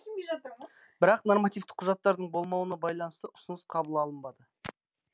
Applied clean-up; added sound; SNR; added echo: none; none; none; none.